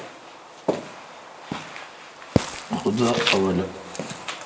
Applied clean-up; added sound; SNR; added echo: none; Walk, footsteps; 1 dB; reverberation time 0.8 s.